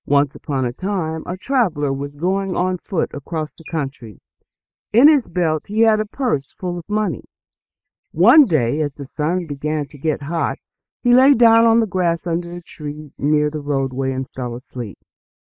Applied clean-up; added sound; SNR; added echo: neural mask model Resemble Enhance denoiser.